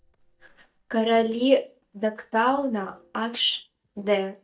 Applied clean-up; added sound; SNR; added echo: neural mask model DeepFilterNet 3.